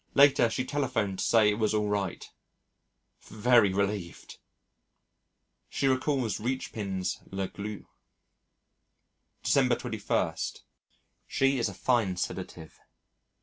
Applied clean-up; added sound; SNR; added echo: none; none; none; none.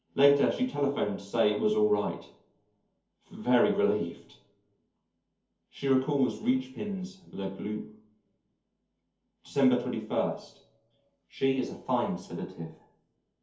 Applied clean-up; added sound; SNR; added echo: none; none; none; reverberation time 0.5 s.